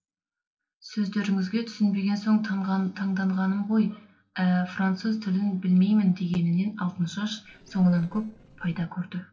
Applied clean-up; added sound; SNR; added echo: neural separator model SepFormer DNS4.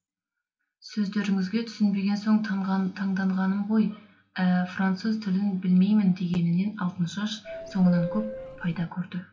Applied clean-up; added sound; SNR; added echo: none; Subway, metro, underground / Doorbell; 11 dB; reverberation time 0.2 s.